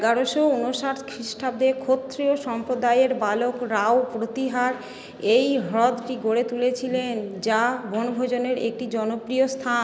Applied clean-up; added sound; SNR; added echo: none; none; none; none.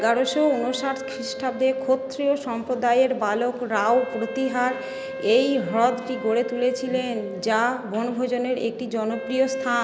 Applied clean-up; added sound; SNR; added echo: none; Wind instrument, woodwind instrument; 12 dB; none.